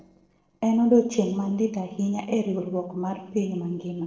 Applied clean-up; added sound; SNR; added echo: neural separator model SepFormer DNS4.